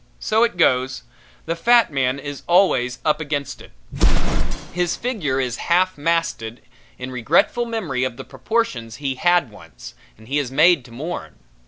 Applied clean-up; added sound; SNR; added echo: none; Explosion; 2 dB; none.